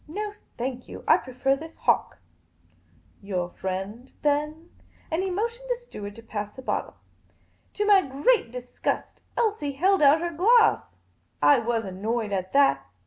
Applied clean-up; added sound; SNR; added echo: none; none; none; none.